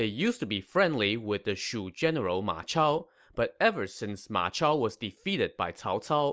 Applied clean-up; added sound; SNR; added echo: none; none; none; none.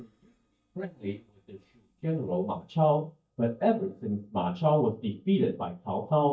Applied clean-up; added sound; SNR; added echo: neural mask model DeepFilterNet 3.